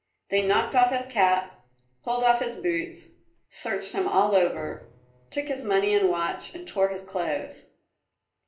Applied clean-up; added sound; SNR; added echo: neural separator model SepFormer DNS4.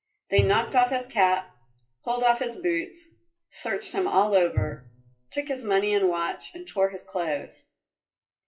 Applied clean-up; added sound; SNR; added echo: classical method WPE with log-MMSE.